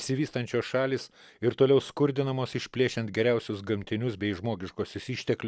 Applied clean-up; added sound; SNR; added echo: none; none; none; none.